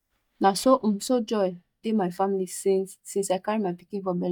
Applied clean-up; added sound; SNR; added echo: neural mask model DeepFilterNet 3.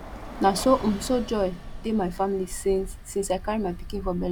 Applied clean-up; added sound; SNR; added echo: none; Bus; 11 dB; none.